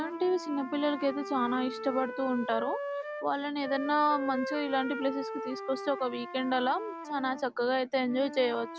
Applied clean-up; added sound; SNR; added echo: none; Wind instrument, woodwind instrument; 8 dB; none.